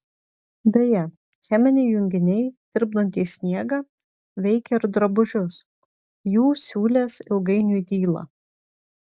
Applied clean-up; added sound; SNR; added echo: none; none; none; none.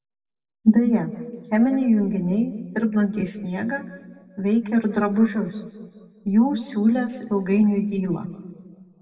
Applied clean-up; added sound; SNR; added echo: none; none; none; reverberation time 1.6 s.